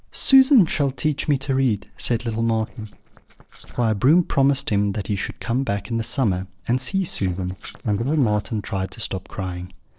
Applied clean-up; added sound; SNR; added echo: neural separator model SepFormer DNS4.